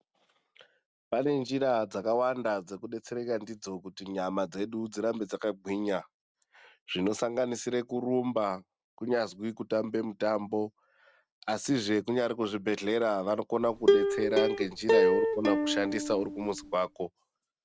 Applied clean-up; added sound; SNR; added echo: none; Plucked string instrument; -4 dB; none.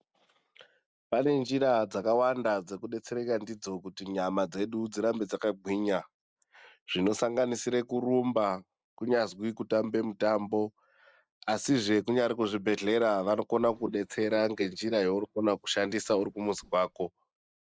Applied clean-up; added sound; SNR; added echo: neural mask model Resemble Enhance denoiser.